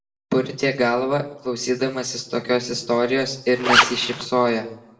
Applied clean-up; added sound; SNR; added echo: none; Zipper (clothing); -3 dB; reverberation time 0.6 s.